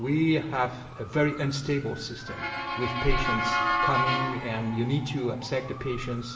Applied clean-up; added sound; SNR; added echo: none; Motor vehicle (road) / Siren; 3 dB; reverberation time 0.9 s.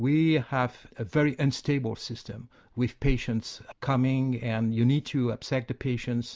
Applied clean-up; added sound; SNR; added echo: none; none; none; none.